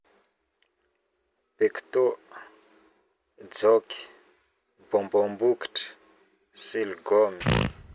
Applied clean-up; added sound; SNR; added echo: none; Fart; -2 dB; none.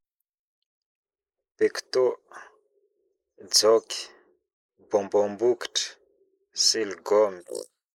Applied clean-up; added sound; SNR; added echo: neural mask model Resemble Enhance denoiser.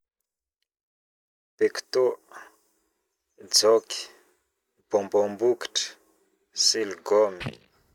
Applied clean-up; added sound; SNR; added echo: neural mask model DeepFilterNet 3.